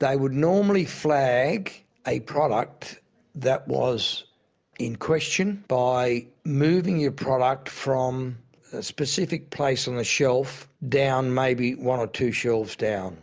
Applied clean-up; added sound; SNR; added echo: none; none; none; none.